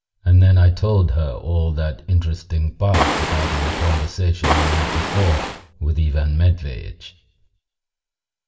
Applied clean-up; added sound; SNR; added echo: none; Waves, surf; 3 dB; reverberation time 0.6 s.